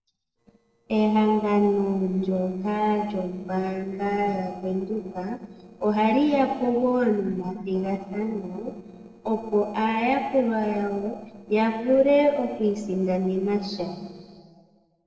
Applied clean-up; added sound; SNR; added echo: neural separator model SepFormer DNS4.